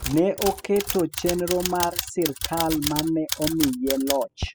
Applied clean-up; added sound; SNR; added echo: classical method spectral subtraction.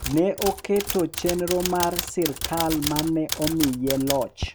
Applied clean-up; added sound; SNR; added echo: none; Typewriter; 7 dB; none.